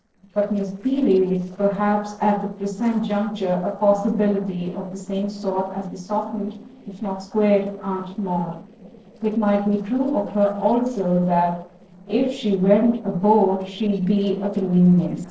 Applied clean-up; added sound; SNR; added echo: neural separator model SepFormer DNS4.